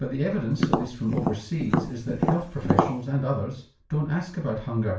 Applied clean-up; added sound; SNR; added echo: none; Tap; -2 dB; reverberation time 0.4 s.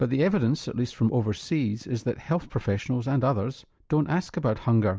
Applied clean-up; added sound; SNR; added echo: none; none; none; none.